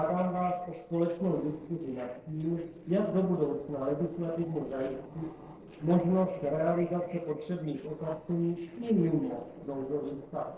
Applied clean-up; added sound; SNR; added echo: neural separator model SepFormer DNS4.